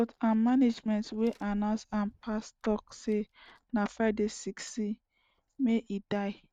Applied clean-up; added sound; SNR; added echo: neural mask model RNNoise.